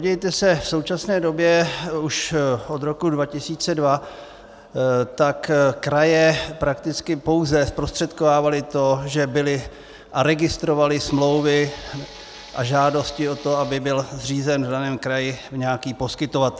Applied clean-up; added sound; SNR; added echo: none; Tools; 20 dB; none.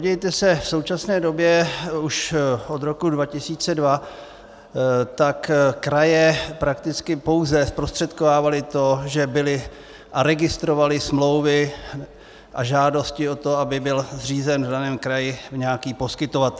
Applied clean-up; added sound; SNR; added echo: none; none; none; none.